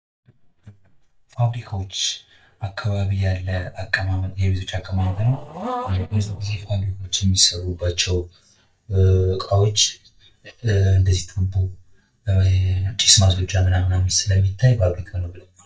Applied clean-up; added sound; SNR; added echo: neural mask model DeepFilterNet 3.